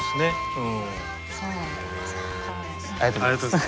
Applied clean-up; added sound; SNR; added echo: none; Wind instrument, woodwind instrument; 7 dB; none.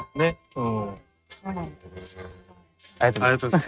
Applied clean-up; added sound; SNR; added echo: neural mask model RNNoise.